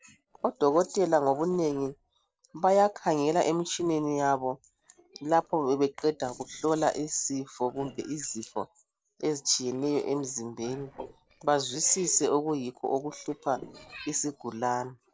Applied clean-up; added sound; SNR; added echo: neural separator model SepFormer DNS4.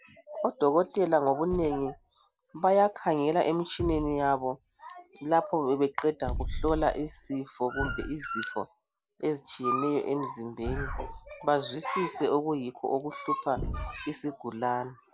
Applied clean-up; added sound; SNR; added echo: none; Thump, thud; 13 dB; none.